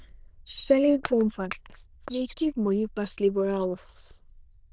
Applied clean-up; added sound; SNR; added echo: neural diffusion model UNIVERSE++.